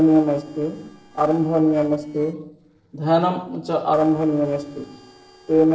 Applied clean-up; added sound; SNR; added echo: neural separator model SepFormer DNS4.